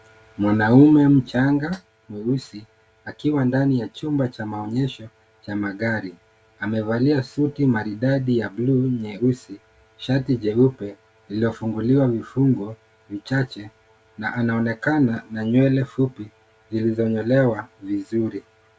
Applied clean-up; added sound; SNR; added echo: none; none; none; none.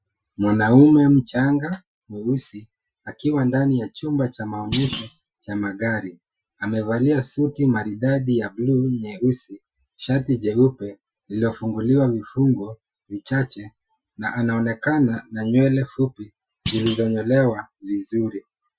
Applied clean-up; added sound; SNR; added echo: classical method Wiener filter.